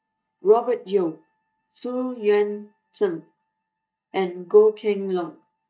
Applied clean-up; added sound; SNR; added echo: neural mask model DeepFilterNet 3.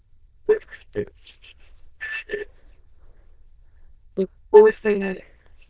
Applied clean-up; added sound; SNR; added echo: neural diffusion model UNIVERSE++.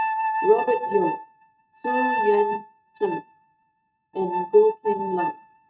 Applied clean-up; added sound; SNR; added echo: neural mask model RNNoise.